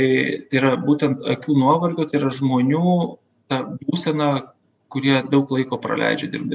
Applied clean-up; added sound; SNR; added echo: none; none; none; none.